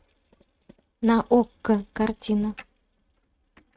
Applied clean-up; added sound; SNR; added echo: neural mask model RNNoise.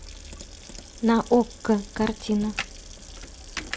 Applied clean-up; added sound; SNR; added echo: none; Sink (filling or washing) / Water tap, faucet / Splash, splatter + Computer keyboard; 13 dB; none.